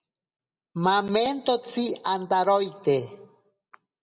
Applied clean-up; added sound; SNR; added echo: none; none; none; none.